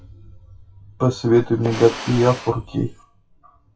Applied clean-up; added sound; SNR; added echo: classical method WPE with log-MMSE.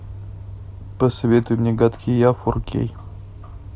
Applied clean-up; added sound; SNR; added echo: none; none; none; none.